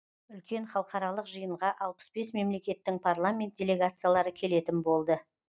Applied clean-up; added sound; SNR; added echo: neural mask model DeepFilterNet 3.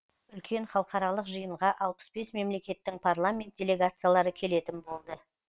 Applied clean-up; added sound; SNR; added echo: neural separator model SepFormer WHAM!.